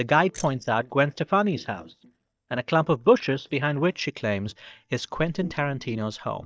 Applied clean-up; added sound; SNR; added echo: neural mask model DeepFilterNet 3.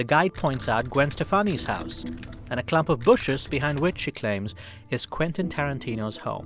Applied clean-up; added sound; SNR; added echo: none; Keys jangling; 11 dB; none.